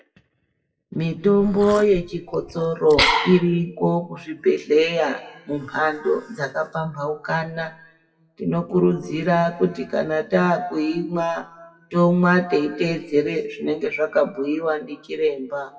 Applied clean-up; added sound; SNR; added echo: classical method WPE with log-MMSE.